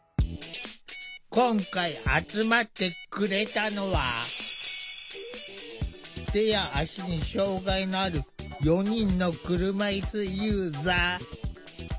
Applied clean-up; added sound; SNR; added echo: none; none; none; none.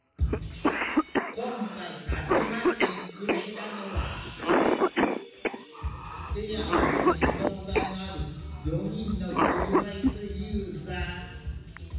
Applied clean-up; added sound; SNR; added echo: none; Cough; -4 dB; reverberation time 1.1 s.